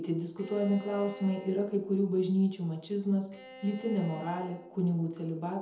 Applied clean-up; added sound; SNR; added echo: none; Bowed string instrument; 19 dB; reverberation time 0.7 s.